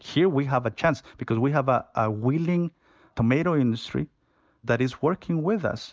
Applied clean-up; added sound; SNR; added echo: none; none; none; none.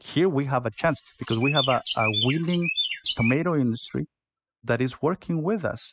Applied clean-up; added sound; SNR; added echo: classical method spectral subtraction.